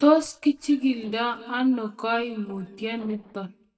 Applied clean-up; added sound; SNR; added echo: neural mask model DeepFilterNet 3.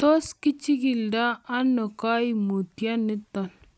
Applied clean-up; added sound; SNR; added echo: none; none; none; none.